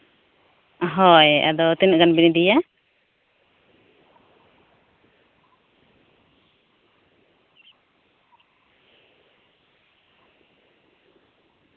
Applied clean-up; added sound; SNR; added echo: none; none; none; none.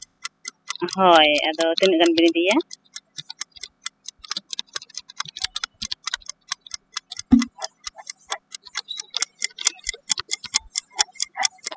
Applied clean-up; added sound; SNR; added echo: classical method spectral subtraction.